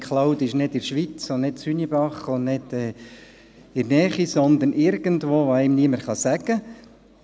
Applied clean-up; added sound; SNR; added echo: none; none; none; none.